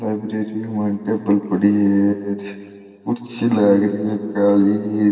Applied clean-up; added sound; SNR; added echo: none; none; none; reverberation time 2.4 s.